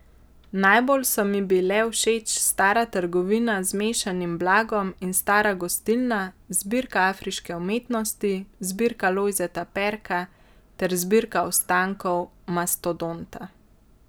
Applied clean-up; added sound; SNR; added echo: none; none; none; none.